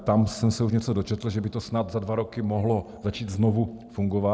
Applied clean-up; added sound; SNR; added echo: none; none; none; none.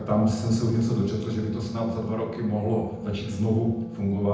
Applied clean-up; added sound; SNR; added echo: none; Wind instrument, woodwind instrument; 18 dB; reverberation time 0.9 s.